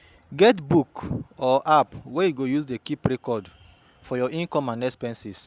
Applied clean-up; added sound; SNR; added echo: none; none; none; none.